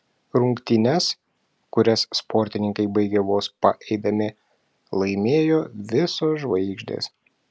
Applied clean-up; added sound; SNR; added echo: none; none; none; none.